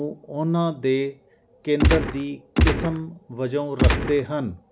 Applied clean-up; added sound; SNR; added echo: none; Gunshot, gunfire; -4 dB; none.